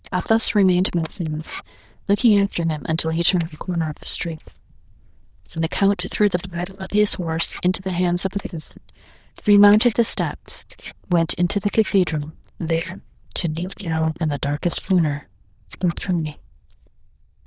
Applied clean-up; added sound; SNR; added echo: neural diffusion model UNIVERSE++.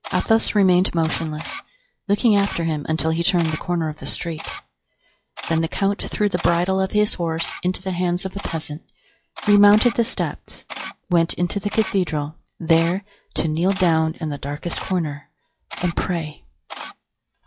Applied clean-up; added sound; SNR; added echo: classical method log-MMSE.